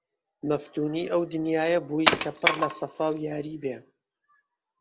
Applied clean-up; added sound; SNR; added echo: none; Wood; -2 dB; none.